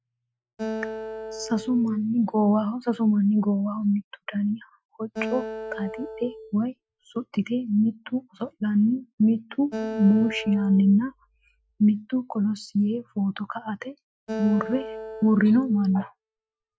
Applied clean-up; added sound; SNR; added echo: classical method Wiener filter.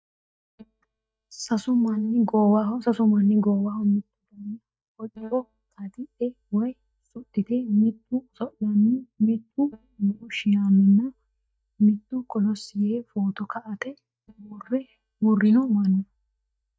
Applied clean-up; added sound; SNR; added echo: neural mask model DeepFilterNet 3.